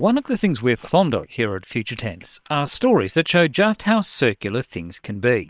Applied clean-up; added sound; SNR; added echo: neural separator model SepFormer WHAM!.